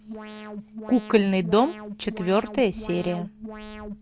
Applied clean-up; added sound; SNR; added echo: none; Alarm; 13 dB; none.